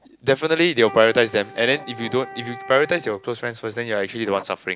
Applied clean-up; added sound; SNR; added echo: none; Wind instrument, woodwind instrument; 18 dB; none.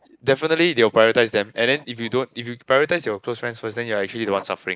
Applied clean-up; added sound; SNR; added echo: neural mask model Resemble Enhance denoiser.